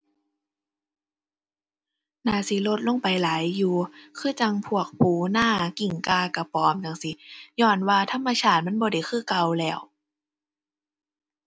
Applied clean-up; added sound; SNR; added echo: none; none; none; none.